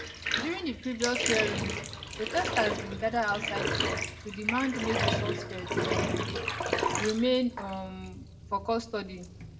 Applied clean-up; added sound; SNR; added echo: none; Bathtub (filling or washing); 0 dB; reverberation time 0.4 s.